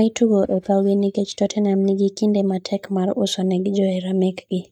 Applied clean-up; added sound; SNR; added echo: neural mask model DeepFilterNet 3.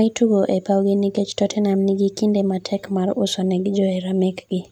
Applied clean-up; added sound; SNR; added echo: none; none; none; none.